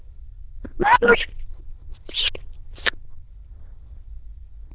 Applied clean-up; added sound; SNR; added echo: neural diffusion model UNIVERSE++.